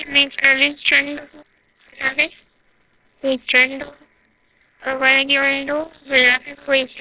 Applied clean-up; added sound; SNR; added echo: neural separator model SepFormer WHAMR!.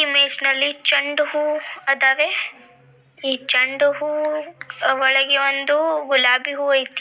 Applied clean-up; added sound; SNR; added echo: none; none; none; none.